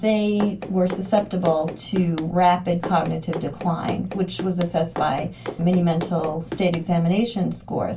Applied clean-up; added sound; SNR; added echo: none; Run; 12 dB; reverberation time 0.2 s.